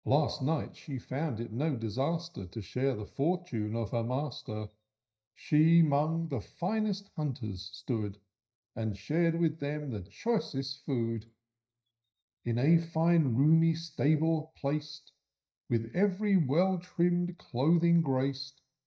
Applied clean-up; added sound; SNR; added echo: neural mask model DeepFilterNet 3.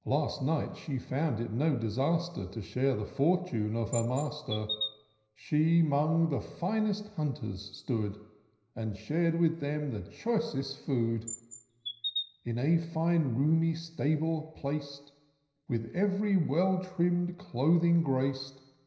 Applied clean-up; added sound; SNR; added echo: none; Chirp, tweet; 9 dB; reverberation time 0.9 s.